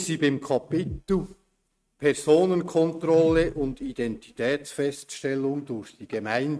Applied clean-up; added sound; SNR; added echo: neural mask model RNNoise.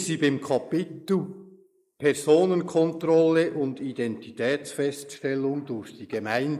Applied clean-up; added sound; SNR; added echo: neural mask model Resemble Enhance denoiser.